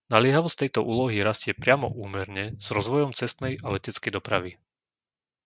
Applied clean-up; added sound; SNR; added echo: neural mask model RNNoise.